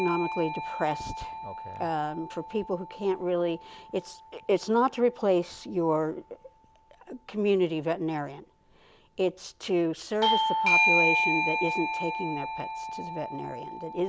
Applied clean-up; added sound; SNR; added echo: none; Bell / Doorbell; 2 dB; none.